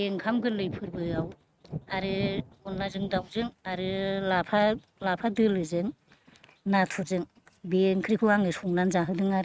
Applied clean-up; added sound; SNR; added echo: neural mask model RNNoise.